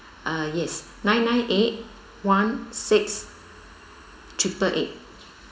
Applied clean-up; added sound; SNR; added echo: none; none; none; reverberation time 0.7 s.